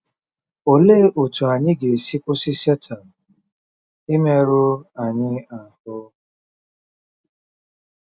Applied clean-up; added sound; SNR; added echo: none; none; none; none.